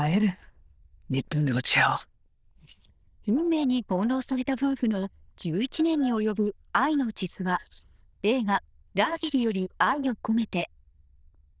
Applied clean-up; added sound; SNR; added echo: neural diffusion model UNIVERSE++.